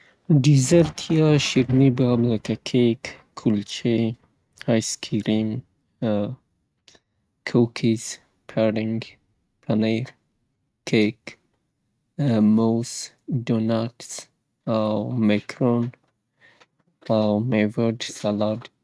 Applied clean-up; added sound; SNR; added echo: neural mask model RNNoise.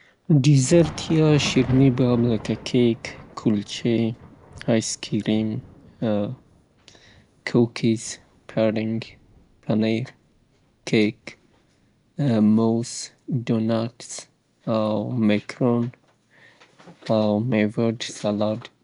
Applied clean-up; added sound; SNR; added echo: none; Thunder; 20 dB; none.